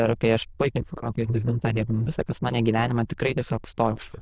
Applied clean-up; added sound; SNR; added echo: neural diffusion model UNIVERSE++.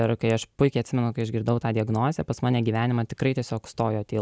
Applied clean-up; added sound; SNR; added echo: none; none; none; none.